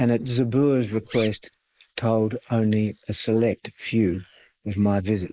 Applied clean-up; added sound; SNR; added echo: neural mask model Resemble Enhance denoiser.